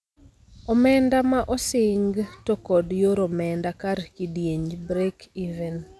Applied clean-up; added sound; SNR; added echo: none; none; none; none.